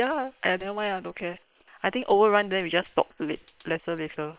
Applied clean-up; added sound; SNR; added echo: neural separator model SepFormer WHAM!.